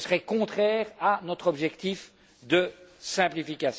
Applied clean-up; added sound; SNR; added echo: none; none; none; none.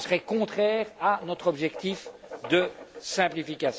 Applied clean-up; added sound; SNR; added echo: none; Writing; 16 dB; none.